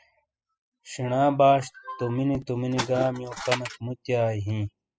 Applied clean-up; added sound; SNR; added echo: classical method spectral subtraction.